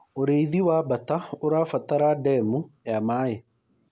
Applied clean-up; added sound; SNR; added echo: none; none; none; none.